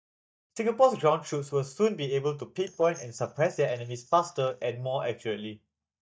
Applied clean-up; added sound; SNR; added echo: neural mask model DeepFilterNet 3.